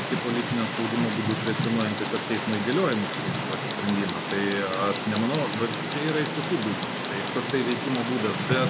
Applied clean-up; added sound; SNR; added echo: none; Tick; 2 dB; none.